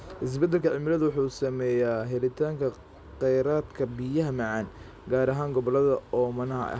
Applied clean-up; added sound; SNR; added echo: none; none; none; none.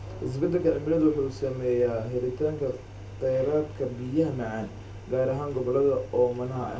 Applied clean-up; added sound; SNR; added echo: none; Engine; 15 dB; reverberation time 0.3 s.